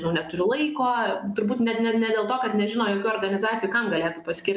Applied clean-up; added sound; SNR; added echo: none; none; none; none.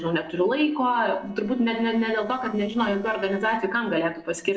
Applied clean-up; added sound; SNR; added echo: neural separator model SepFormer DNS4.